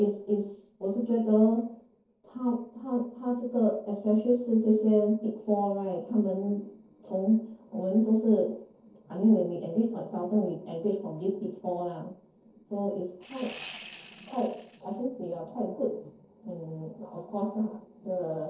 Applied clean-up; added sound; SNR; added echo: neural separator model SepFormer DNS4.